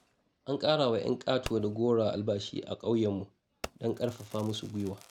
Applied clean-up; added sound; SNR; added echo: none; Fireworks; 19 dB; none.